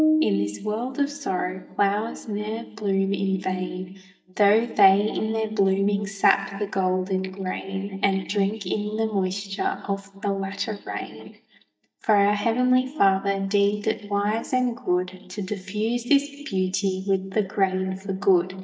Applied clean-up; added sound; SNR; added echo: neural mask model DeepFilterNet 3.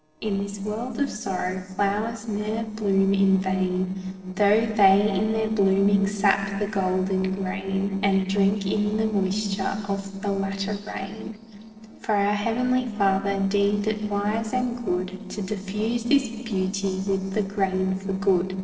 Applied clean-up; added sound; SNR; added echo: neural separator model SepFormer DNS4.